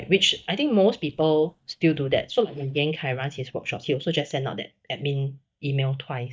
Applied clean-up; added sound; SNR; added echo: neural mask model DeepFilterNet 3.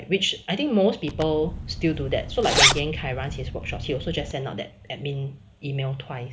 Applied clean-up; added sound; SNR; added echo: none; Zipper (clothing); 0 dB; none.